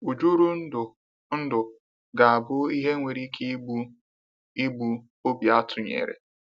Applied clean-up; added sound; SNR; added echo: none; none; none; none.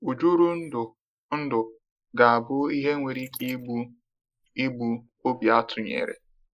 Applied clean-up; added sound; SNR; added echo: neural mask model Resemble Enhance denoiser.